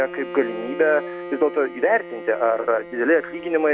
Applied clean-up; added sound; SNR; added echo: none; Bowed string instrument; 12 dB; none.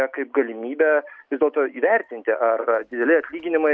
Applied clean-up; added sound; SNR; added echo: none; none; none; none.